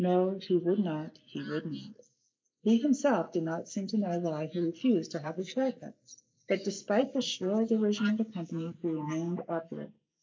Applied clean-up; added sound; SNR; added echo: neural mask model Resemble Enhance denoiser.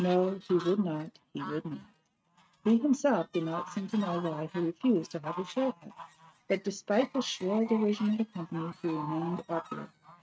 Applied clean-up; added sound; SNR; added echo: neural mask model RNNoise.